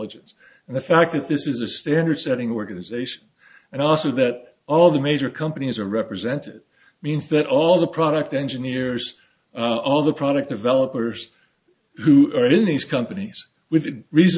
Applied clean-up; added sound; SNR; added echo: none; none; none; none.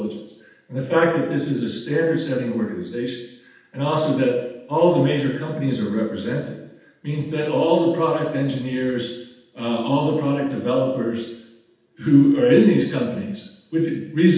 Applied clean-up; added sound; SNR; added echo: none; none; none; reverberation time 0.8 s.